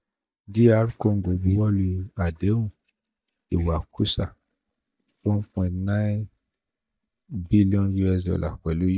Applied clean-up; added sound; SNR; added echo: neural mask model DeepFilterNet 3.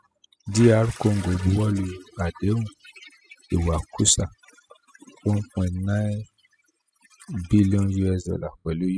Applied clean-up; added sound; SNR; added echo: classical method spectral subtraction.